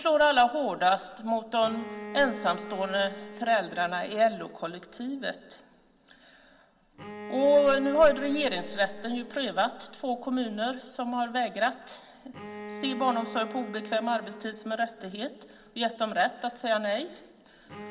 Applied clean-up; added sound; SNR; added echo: none; Bowed string instrument; 16 dB; reverberation time 2.4 s.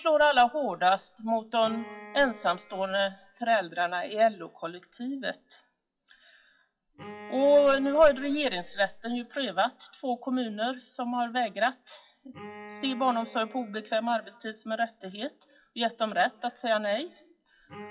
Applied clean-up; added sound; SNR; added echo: classical method WPE with log-MMSE.